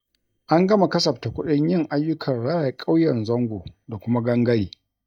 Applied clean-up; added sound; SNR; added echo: neural mask model DeepFilterNet 3.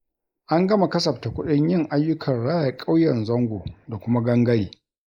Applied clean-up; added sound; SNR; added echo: neural mask model Resemble Enhance denoiser.